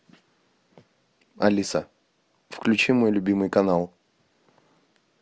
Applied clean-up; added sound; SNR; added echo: none; none; none; none.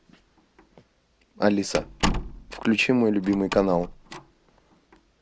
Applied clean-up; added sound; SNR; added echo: none; Slam; 8 dB; none.